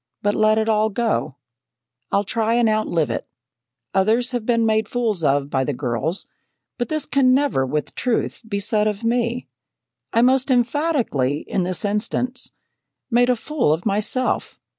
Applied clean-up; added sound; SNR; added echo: none; none; none; none.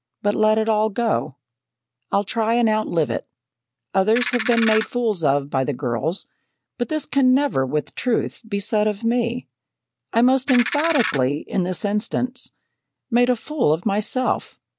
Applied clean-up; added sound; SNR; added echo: none; Ratchet, pawl; 2 dB; none.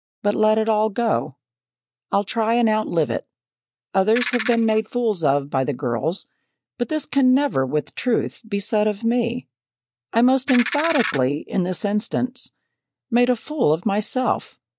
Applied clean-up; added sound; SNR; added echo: neural mask model DeepFilterNet 3.